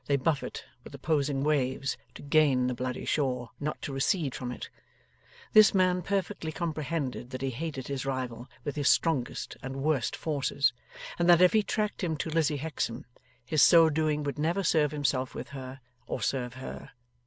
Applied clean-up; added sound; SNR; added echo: none; none; none; none.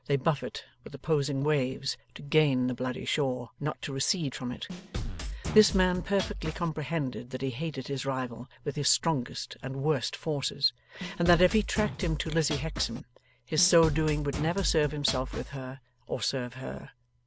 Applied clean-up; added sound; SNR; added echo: none; Drum kit; 6 dB; none.